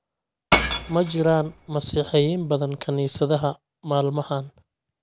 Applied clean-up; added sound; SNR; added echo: none; Shatter / Crushing; 4 dB; none.